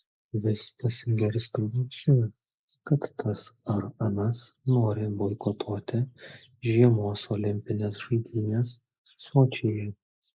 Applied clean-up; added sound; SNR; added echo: neural mask model Resemble Enhance denoiser.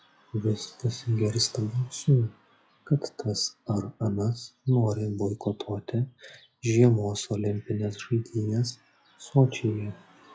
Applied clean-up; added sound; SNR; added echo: classical method log-MMSE.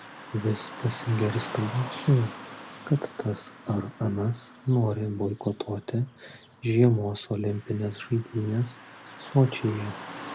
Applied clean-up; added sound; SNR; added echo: none; Car passing by / Traffic noise, roadway noise; 15 dB; none.